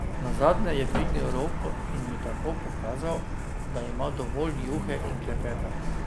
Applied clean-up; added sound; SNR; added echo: none; Truck; -2 dB; none.